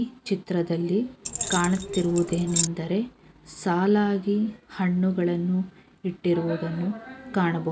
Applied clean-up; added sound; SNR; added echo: none; Keys jangling; 4 dB; none.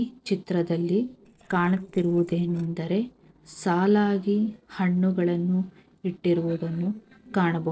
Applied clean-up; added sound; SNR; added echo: neural separator model SepFormer DNS4.